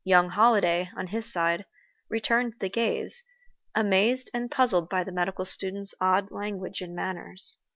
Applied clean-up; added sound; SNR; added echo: none; none; none; none.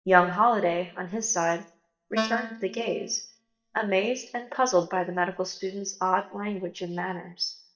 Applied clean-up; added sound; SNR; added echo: neural mask model DeepFilterNet 3.